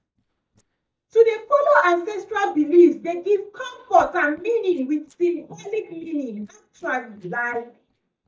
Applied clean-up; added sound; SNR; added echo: neural mask model DeepFilterNet 3.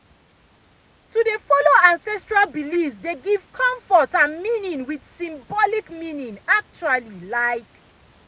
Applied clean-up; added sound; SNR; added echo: none; none; none; none.